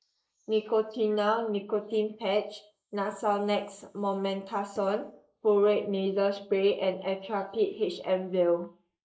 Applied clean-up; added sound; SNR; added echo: neural mask model Resemble Enhance denoiser.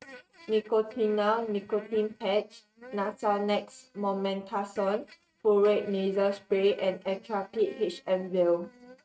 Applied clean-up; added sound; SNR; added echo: neural mask model RNNoise.